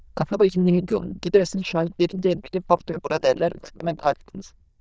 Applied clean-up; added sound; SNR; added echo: neural diffusion model UNIVERSE++.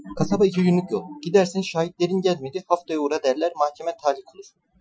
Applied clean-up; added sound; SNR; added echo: classical method Wiener filter.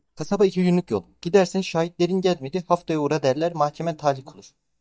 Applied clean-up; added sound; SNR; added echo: neural mask model DeepFilterNet 3.